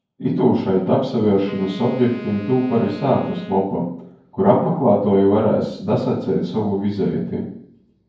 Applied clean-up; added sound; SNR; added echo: none; Wind instrument, woodwind instrument; 17 dB; reverberation time 0.9 s.